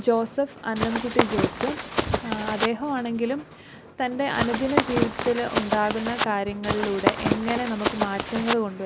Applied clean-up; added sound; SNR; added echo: none; Run; 0 dB; none.